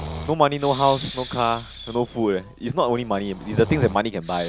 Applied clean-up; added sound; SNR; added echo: none; Breathing; 14 dB; none.